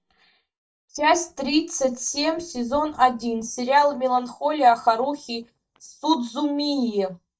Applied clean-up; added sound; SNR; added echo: neural mask model DeepFilterNet 3.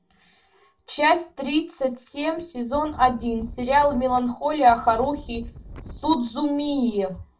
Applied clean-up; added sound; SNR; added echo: none; Wind; 15 dB; reverberation time 0.2 s.